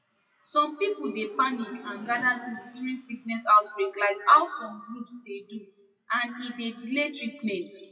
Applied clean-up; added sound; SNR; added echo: classical method WPE with log-MMSE.